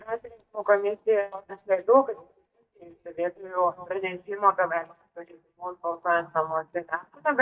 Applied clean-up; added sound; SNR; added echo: neural mask model DeepFilterNet 3.